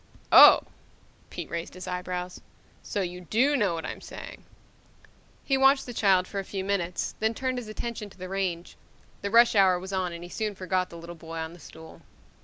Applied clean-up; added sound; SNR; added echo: none; none; none; none.